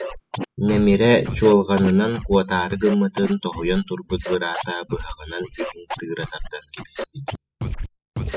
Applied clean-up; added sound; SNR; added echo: classical method spectral subtraction.